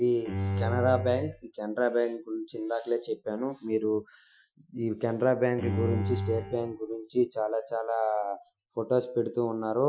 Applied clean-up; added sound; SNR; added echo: classical method Wiener filter.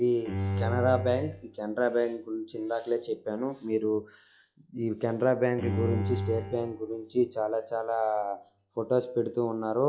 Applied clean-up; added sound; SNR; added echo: classical method log-MMSE.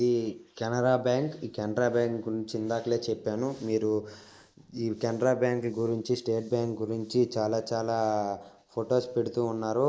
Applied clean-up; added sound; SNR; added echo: neural mask model Resemble Enhance denoiser.